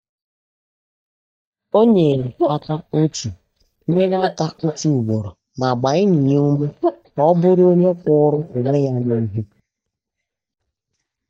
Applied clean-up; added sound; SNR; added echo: neural mask model DeepFilterNet 3.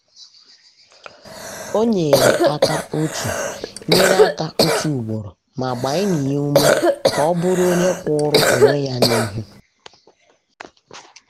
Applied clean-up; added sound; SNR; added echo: none; Cough; -3 dB; none.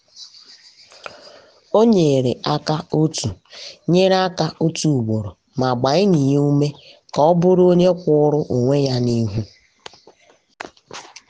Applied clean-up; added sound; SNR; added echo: none; none; none; none.